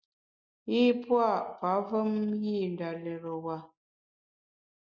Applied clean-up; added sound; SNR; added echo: none; none; none; none.